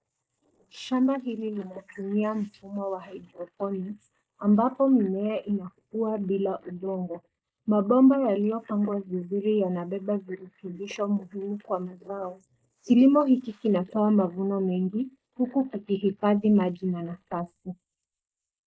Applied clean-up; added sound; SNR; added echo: neural mask model Resemble Enhance denoiser.